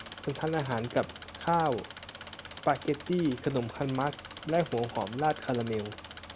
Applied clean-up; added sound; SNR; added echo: none; Engine; 13 dB; none.